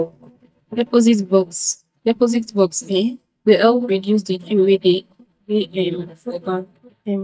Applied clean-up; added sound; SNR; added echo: neural mask model DeepFilterNet 3.